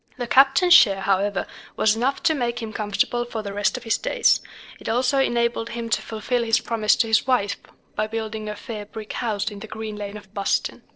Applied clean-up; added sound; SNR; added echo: neural separator model SepFormer DNS4.